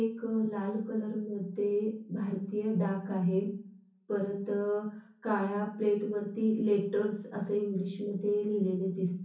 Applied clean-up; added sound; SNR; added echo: none; none; none; reverberation time 0.6 s.